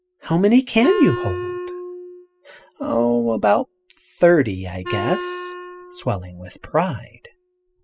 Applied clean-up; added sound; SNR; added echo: classical method spectral subtraction.